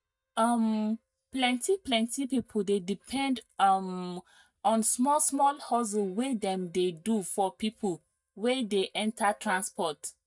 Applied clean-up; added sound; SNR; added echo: neural mask model DeepFilterNet 3.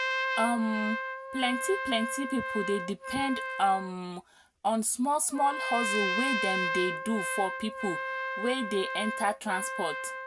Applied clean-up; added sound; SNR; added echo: none; Trumpet; 3 dB; none.